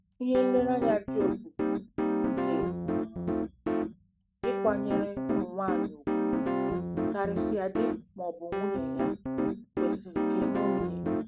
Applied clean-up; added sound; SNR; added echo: none; Piano; -3 dB; none.